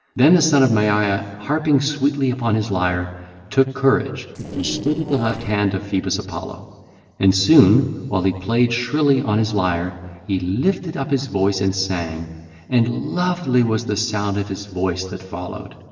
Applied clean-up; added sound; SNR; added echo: neural separator model SepFormer DNS4.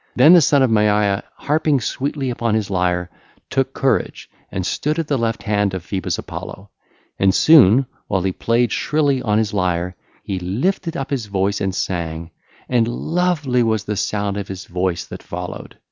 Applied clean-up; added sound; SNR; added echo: none; none; none; none.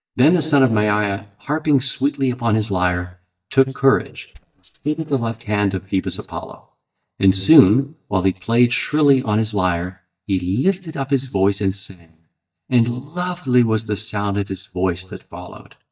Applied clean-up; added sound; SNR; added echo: neural mask model DeepFilterNet 3.